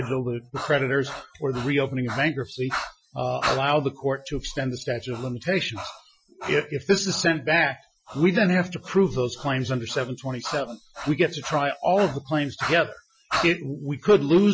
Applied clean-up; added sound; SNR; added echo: classical method Wiener filter.